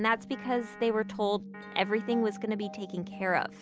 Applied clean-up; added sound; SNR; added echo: none; Piano; 19 dB; none.